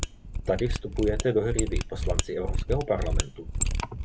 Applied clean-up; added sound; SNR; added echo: none; Mechanisms; -1 dB; none.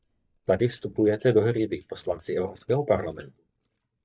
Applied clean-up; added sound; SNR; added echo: neural mask model DeepFilterNet 3.